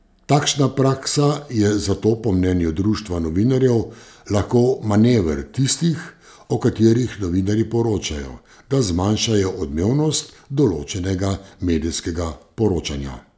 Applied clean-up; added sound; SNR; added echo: none; none; none; none.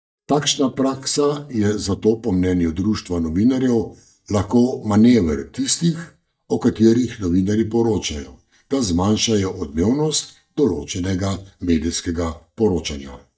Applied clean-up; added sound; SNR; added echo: neural mask model DeepFilterNet 3.